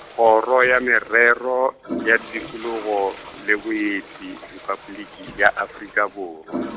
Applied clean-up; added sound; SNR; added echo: none; Toilet flush; 15 dB; none.